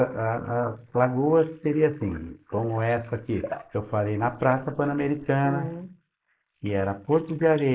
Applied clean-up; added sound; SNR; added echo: neural mask model Resemble Enhance denoiser.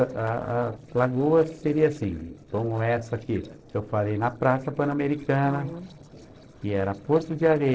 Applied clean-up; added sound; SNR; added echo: neural separator model SepFormer DNS4.